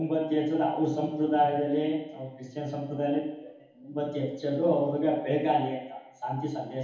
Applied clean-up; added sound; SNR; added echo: none; none; none; reverberation time 2.2 s.